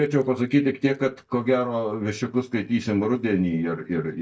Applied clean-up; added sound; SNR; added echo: neural mask model DeepFilterNet 3.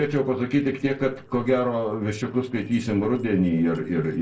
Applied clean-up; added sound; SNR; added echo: neural separator model SepFormer DNS4.